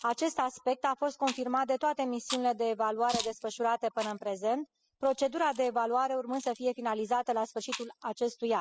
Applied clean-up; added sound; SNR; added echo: classical method spectral subtraction.